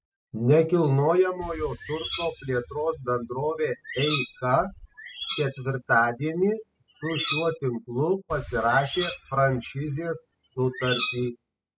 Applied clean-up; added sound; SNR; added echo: classical method spectral subtraction.